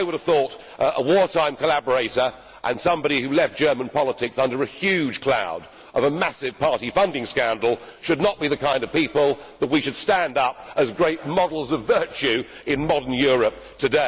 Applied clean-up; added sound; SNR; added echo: none; none; none; none.